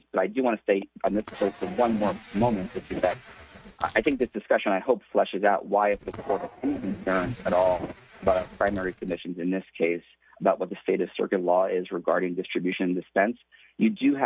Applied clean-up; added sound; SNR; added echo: neural mask model RNNoise.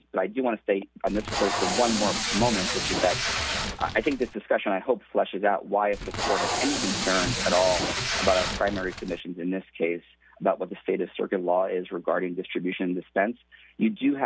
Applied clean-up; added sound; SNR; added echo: none; Packing tape, duct tape; 2 dB; none.